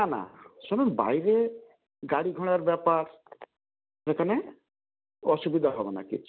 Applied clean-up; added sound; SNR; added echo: none; none; none; none.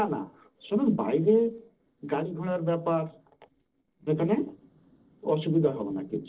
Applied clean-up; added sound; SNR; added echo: neural separator model SepFormer DNS4.